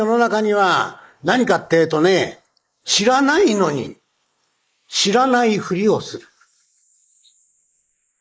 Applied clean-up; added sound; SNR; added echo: neural mask model Resemble Enhance denoiser.